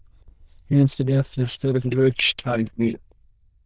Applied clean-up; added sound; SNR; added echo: neural diffusion model UNIVERSE++.